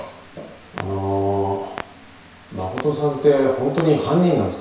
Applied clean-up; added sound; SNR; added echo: none; Clock; 18 dB; reverberation time 0.7 s.